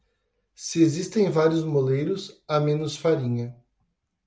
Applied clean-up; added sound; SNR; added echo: none; none; none; none.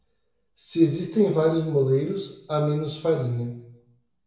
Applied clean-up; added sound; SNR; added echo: none; none; none; reverberation time 0.8 s.